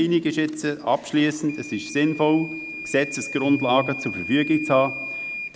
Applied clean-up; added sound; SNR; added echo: none; Microwave oven / Alarm; 12 dB; none.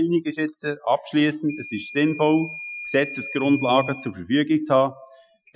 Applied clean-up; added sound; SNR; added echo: classical method Wiener filter.